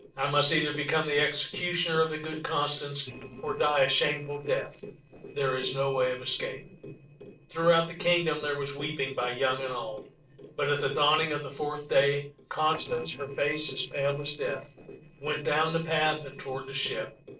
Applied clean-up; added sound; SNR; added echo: neural separator model SepFormer DNS4.